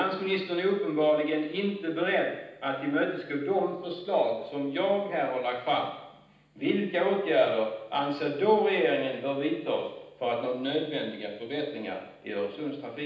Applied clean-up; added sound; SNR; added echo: none; none; none; reverberation time 0.9 s.